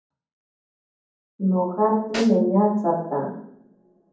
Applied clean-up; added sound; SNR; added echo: none; Snare drum; 14 dB; reverberation time 1.2 s.